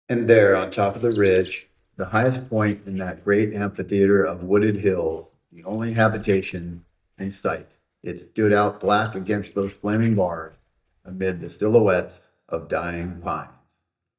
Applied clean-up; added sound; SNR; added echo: neural mask model DeepFilterNet 3.